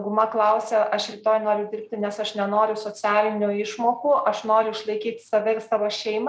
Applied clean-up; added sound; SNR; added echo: none; none; none; none.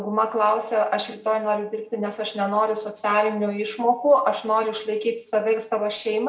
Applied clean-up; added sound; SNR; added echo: none; none; none; reverberation time 0.4 s.